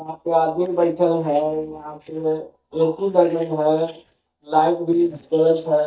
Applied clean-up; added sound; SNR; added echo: neural mask model DeepFilterNet 3.